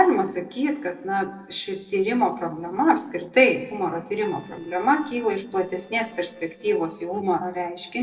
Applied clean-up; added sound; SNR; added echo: neural separator model SepFormer DNS4.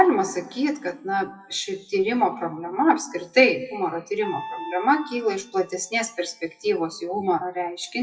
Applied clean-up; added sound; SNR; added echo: classical method WPE with log-MMSE.